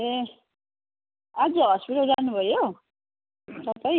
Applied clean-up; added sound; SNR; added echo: none; none; none; none.